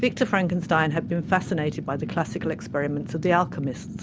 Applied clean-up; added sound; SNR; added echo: none; Fire; 9 dB; none.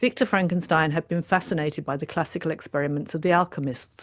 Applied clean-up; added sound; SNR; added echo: none; none; none; none.